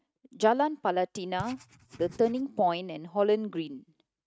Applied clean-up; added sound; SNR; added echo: neural mask model RNNoise.